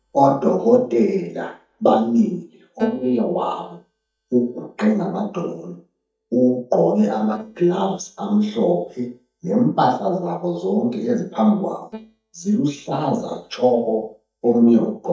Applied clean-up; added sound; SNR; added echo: neural mask model DeepFilterNet 3.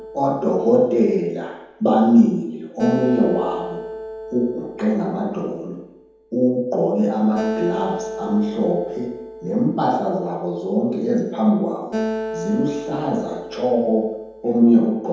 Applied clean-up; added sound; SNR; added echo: none; Acoustic guitar; 11 dB; reverberation time 0.9 s.